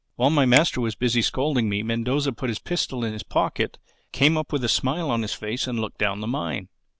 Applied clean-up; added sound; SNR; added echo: none; Finger snapping; 13 dB; none.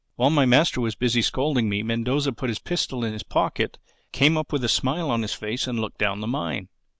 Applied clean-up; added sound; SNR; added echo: none; none; none; none.